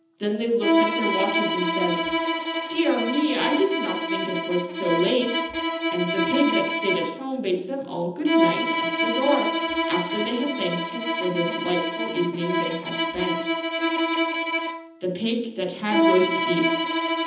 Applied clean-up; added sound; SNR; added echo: none; Bowed string instrument; -1 dB; reverberation time 0.8 s.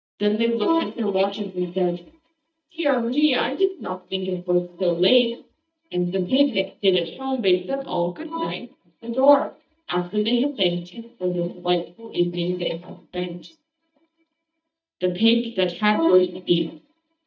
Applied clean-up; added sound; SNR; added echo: neural mask model DeepFilterNet 3.